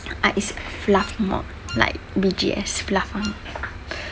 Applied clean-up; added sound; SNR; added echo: none; Wind instrument, woodwind instrument; 17 dB; none.